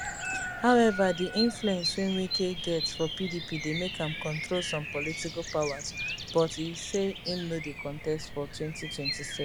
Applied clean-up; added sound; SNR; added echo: none; Bird vocalization, bird call, bird song; 6 dB; none.